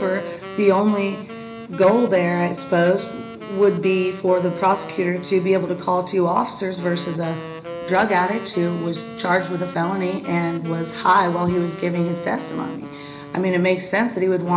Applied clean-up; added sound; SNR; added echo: none; Wind instrument, woodwind instrument; 14 dB; reverberation time 0.4 s.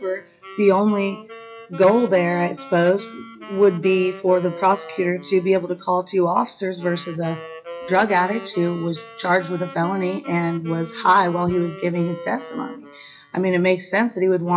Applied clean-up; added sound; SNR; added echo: classical method WPE with log-MMSE.